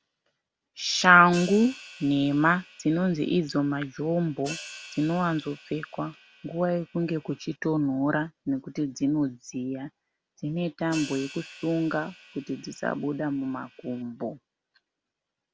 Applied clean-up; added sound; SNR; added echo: none; Hi-hat; 19 dB; none.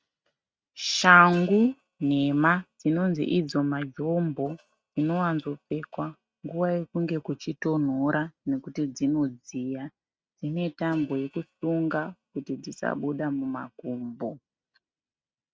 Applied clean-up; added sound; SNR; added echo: neural mask model RNNoise.